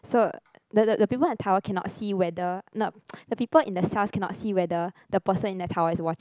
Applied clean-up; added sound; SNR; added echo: none; none; none; none.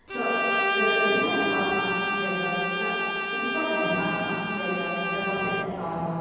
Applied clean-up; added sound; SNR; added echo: none; Bowed string instrument; -2 dB; reverberation time 2.1 s.